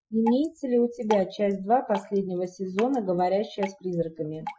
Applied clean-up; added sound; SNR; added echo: classical method Wiener filter.